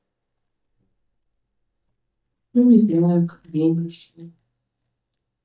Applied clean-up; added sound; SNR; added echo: neural mask model DeepFilterNet 3.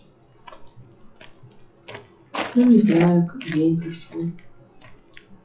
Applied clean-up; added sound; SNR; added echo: classical method WPE with log-MMSE.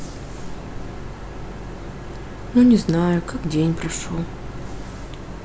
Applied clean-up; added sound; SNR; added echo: none; none; none; none.